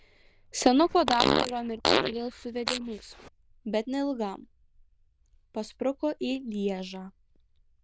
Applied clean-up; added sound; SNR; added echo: neural diffusion model UNIVERSE++.